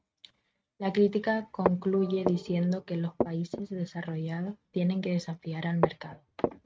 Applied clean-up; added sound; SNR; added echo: neural mask model RNNoise.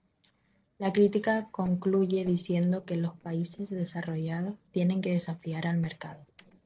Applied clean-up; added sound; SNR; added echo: neural separator model SepFormer DNS4.